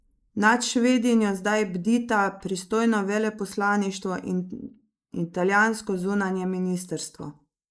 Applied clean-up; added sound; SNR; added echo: neural mask model Resemble Enhance denoiser.